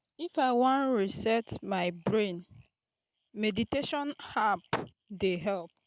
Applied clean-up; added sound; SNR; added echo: none; none; none; none.